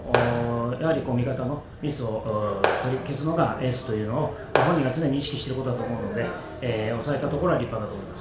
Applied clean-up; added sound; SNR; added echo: none; Clapping; 3 dB; reverberation time 0.5 s.